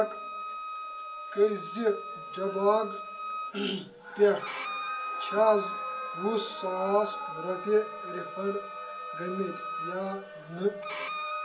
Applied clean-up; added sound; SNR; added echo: none; Bowed string instrument; 7 dB; reverberation time 0.3 s.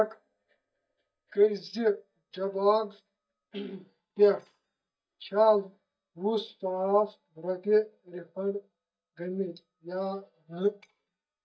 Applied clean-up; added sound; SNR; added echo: neural mask model DeepFilterNet 3.